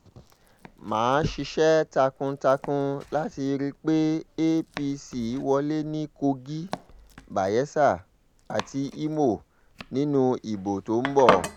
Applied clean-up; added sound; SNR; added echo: none; Domestic sounds, home sounds; 10 dB; none.